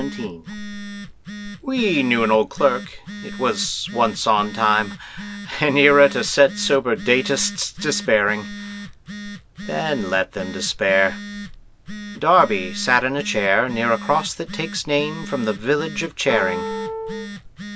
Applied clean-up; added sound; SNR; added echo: none; Telephone + Wind instrument, woodwind instrument; 12 dB; none.